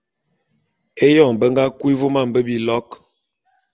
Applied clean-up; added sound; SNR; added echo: none; none; none; none.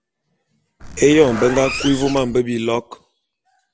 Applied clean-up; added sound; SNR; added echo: none; Zipper (clothing); 10 dB; none.